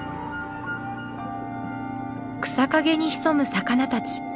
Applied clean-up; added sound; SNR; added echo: none; none; none; none.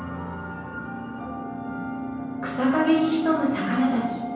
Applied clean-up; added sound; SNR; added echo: none; none; none; reverberation time 1.1 s.